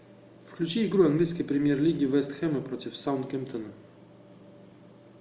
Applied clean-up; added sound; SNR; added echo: none; none; none; none.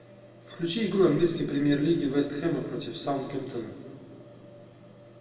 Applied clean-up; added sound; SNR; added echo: none; Chirp, tweet; 16 dB; reverberation time 2.0 s.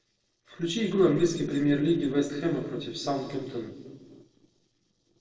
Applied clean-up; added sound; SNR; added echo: neural separator model SepFormer DNS4.